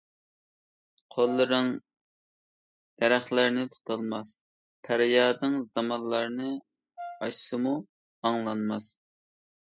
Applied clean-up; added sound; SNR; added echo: classical method spectral subtraction.